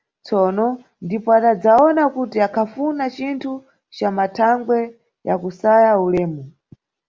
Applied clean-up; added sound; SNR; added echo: none; none; none; none.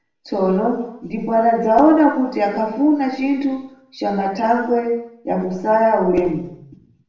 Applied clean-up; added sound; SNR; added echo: none; none; none; reverberation time 0.7 s.